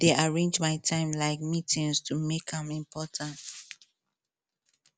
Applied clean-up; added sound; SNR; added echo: none; none; none; none.